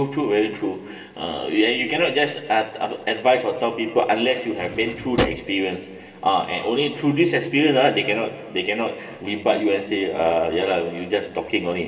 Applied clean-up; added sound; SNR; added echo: none; Drawer open or close; 8 dB; reverberation time 2.3 s.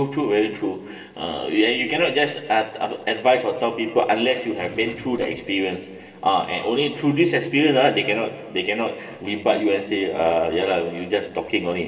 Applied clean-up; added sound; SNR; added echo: neural separator model SepFormer DNS4.